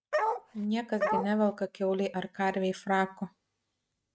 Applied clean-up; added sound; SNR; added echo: neural mask model RNNoise.